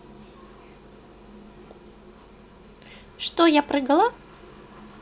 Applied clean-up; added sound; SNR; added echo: none; none; none; none.